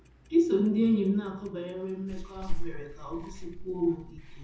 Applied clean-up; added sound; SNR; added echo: none; Clock; 5 dB; reverberation time 0.5 s.